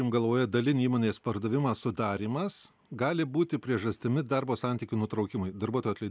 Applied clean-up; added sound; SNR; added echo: none; none; none; none.